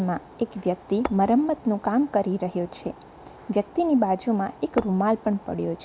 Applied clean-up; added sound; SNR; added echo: none; Tap / Hammer; 9 dB; none.